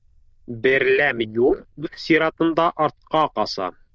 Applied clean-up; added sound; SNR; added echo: neural diffusion model UNIVERSE++.